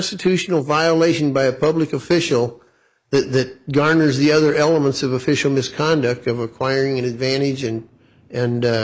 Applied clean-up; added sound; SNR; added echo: neural mask model Resemble Enhance denoiser.